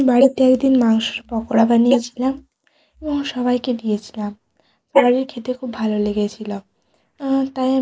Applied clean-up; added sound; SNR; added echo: neural mask model Resemble Enhance denoiser.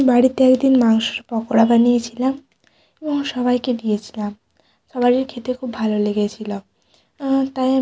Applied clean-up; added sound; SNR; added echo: none; none; none; none.